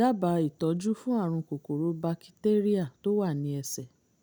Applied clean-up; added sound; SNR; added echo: none; none; none; none.